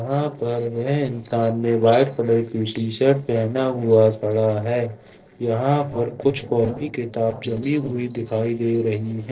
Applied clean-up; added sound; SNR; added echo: neural separator model SepFormer DNS4.